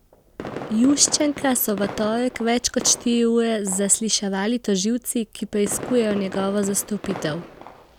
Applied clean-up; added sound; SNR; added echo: none; Fireworks; 14 dB; none.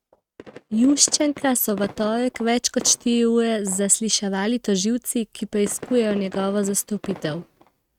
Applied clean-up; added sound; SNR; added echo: neural mask model RNNoise.